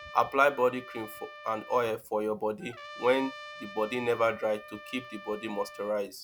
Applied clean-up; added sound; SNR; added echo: none; Trumpet; 16 dB; none.